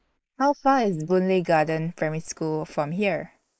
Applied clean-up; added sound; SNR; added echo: neural mask model Resemble Enhance denoiser.